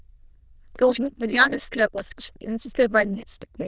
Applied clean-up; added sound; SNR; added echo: neural diffusion model UNIVERSE++.